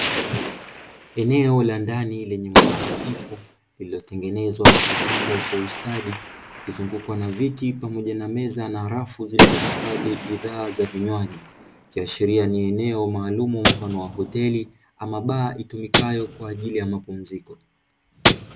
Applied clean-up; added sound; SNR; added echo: none; Gunshot, gunfire; -1 dB; none.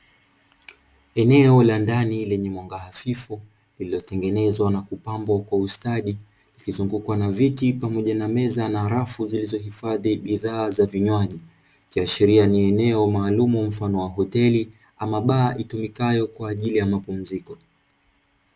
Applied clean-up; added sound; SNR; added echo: none; none; none; none.